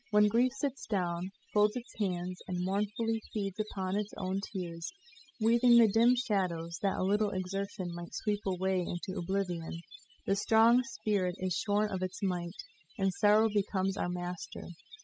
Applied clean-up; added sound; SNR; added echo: classical method spectral subtraction.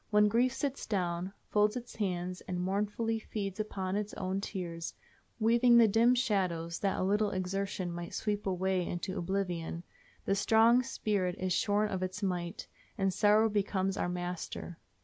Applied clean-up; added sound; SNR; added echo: none; none; none; none.